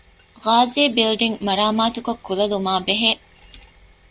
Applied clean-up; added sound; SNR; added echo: none; none; none; none.